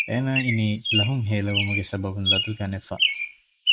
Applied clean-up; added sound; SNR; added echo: neural mask model Resemble Enhance denoiser.